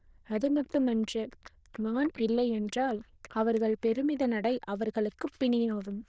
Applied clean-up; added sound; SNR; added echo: neural diffusion model UNIVERSE++.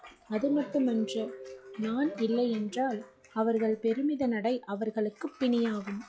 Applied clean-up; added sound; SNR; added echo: classical method log-MMSE.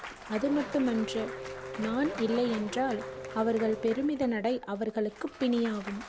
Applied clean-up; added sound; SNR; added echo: none; Race car, auto racing / Accelerating, revving, vroom + Applause / Cheering / Clapping; 10 dB; none.